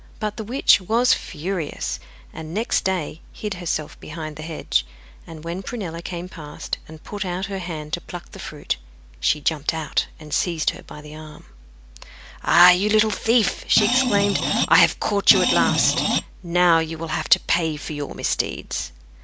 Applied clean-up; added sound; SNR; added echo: none; Screech; -1 dB; none.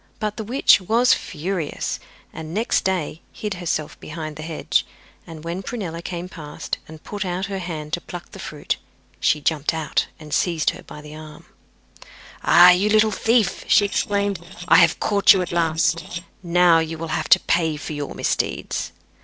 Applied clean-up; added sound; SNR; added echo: neural separator model SepFormer DNS4.